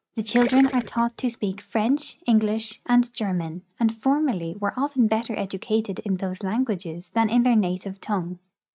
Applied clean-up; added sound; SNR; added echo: neural mask model RNNoise.